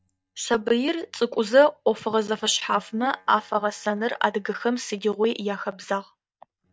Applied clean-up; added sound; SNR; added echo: neural mask model DeepFilterNet 3.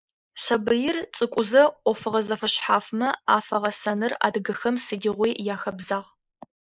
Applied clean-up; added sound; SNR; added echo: neural mask model Resemble Enhance denoiser.